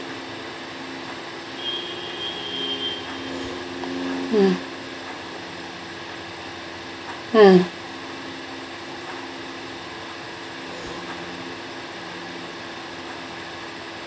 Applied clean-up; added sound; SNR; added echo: none; Burping, eructation; 15 dB; none.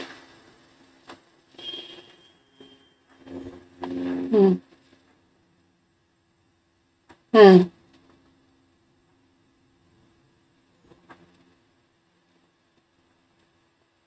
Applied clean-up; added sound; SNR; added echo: neural mask model RNNoise.